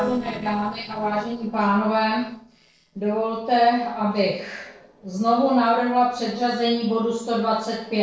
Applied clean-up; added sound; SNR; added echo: neural separator model SepFormer DNS4.